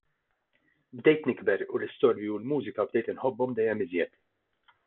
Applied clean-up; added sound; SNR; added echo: none; none; none; none.